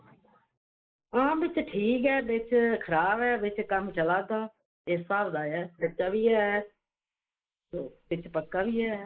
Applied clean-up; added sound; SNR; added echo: neural mask model Resemble Enhance denoiser.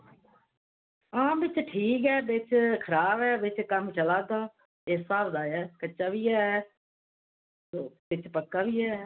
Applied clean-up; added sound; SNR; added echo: none; none; none; none.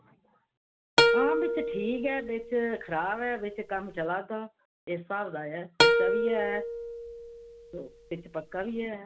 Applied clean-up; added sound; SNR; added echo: none; Plucked string instrument; -5 dB; none.